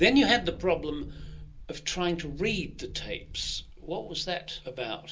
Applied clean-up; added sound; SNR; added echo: none; Engine; 14 dB; reverberation time 0.2 s.